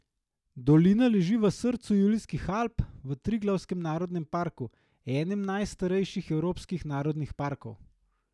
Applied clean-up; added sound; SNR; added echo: none; none; none; none.